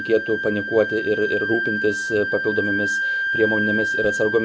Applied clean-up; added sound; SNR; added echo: none; Wind instrument, woodwind instrument; 2 dB; none.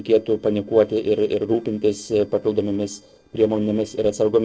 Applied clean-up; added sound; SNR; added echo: neural separator model SepFormer DNS4.